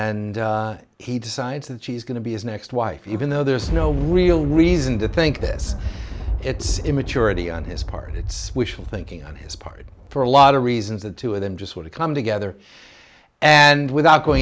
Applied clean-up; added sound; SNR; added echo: none; Thunder; 9 dB; none.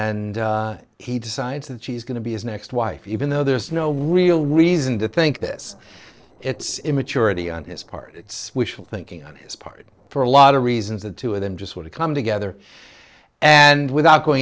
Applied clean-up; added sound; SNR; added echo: neural separator model SepFormer DNS4.